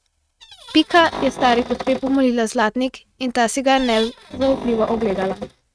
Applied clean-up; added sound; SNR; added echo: neural mask model RNNoise.